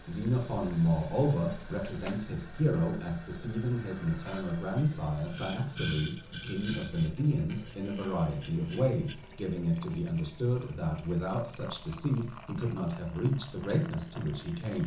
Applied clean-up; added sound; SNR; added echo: none; Boiling; 13 dB; reverberation time 0.7 s.